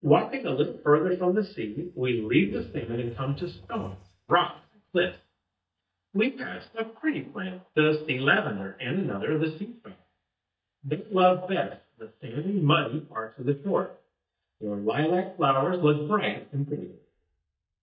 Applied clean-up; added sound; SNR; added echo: neural mask model DeepFilterNet 3.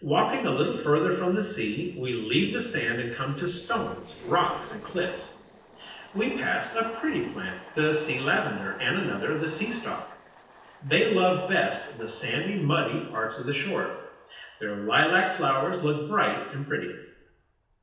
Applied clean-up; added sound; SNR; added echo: neural separator model SepFormer DNS4.